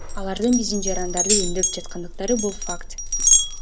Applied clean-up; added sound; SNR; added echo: none; Glass + Tambourine; -3 dB; none.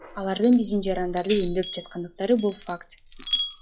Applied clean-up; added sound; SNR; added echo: classical method log-MMSE.